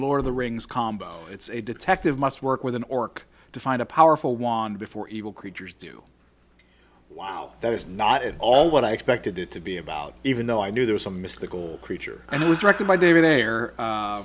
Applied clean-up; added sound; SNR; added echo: none; none; none; none.